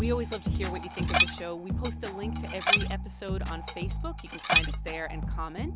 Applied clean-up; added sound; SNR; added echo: none; Dishes, pots, and pans; 0 dB; none.